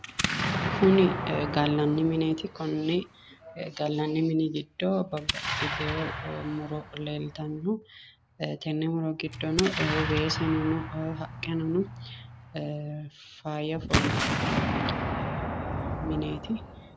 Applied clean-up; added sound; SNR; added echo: none; Explosion; 4 dB; none.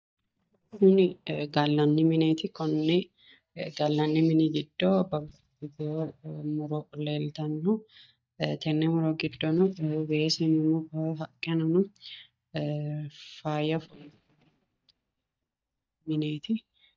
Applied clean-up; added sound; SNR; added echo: neural mask model DeepFilterNet 3.